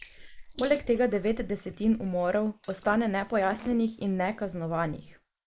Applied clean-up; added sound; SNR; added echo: neural mask model Resemble Enhance denoiser.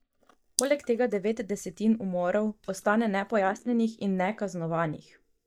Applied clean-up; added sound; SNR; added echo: neural mask model DeepFilterNet 3.